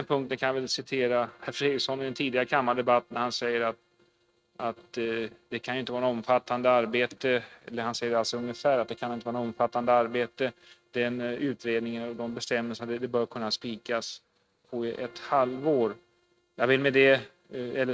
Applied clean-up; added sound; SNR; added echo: neural mask model RNNoise.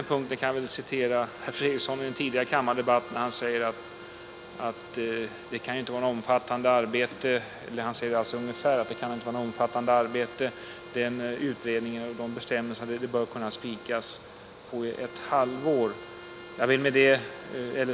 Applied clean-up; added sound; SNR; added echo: none; Bowed string instrument + Mechanical fan; 15 dB; none.